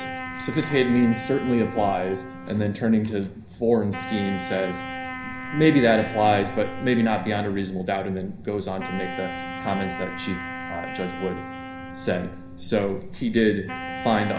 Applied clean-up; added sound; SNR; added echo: none; Wind instrument, woodwind instrument; 11 dB; reverberation time 0.5 s.